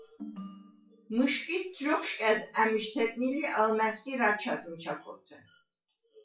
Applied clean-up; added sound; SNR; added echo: classical method WPE with log-MMSE.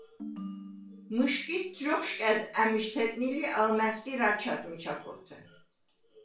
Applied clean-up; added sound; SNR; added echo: none; Ringtone; 15 dB; reverberation time 0.3 s.